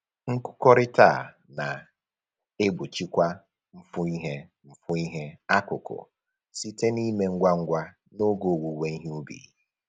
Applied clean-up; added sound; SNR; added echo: none; none; none; none.